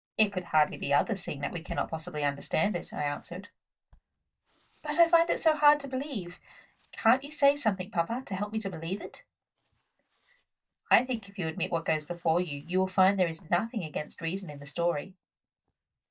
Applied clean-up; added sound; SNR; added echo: neural mask model DeepFilterNet 3.